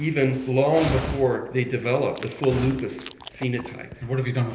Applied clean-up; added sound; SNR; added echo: none; Dog; 12 dB; reverberation time 1.4 s.